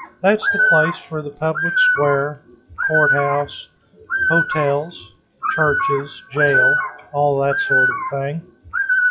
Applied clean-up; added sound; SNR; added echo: classical method log-MMSE.